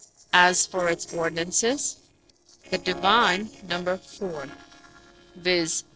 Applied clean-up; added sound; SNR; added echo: neural separator model SepFormer DNS4.